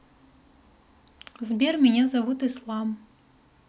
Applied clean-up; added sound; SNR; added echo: none; none; none; none.